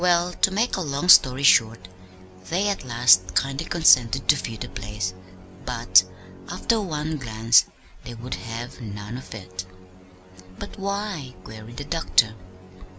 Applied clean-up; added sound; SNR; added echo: none; Musical instrument; 18 dB; none.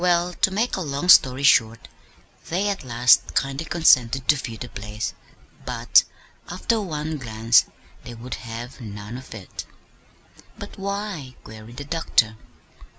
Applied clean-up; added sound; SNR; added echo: none; none; none; none.